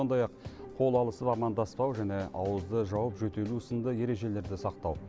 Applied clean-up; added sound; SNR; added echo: none; none; none; none.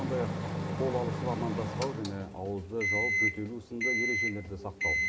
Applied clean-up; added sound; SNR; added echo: none; Microwave oven; -3 dB; reverberation time 0.3 s.